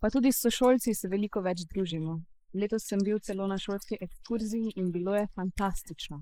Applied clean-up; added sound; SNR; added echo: neural mask model Resemble Enhance denoiser.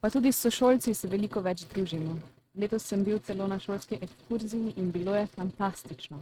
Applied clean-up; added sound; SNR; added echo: neural mask model RNNoise.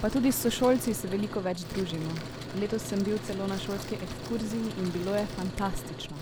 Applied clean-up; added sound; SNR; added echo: none; Truck; 8 dB; none.